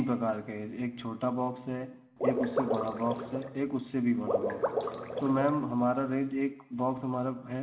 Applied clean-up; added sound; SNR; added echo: none; Water / Liquid; 1 dB; reverberation time 0.8 s.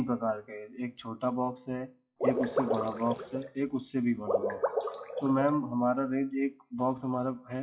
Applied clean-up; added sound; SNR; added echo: classical method WPE with log-MMSE.